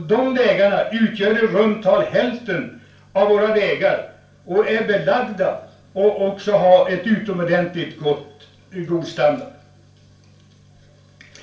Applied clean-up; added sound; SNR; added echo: none; none; none; reverberation time 0.4 s.